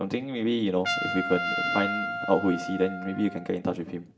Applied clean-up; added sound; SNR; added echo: none; Trumpet; 5 dB; reverberation time 0.5 s.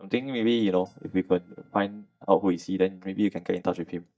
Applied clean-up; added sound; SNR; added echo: neural mask model DeepFilterNet 3.